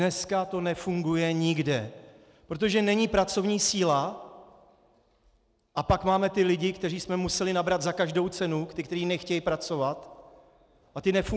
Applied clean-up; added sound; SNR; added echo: none; none; none; none.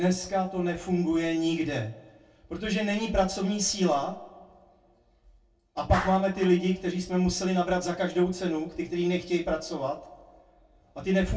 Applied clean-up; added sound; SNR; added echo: none; Clapping; 19 dB; reverberation time 0.2 s.